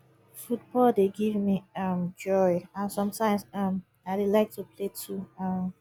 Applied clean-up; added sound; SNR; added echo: none; none; none; none.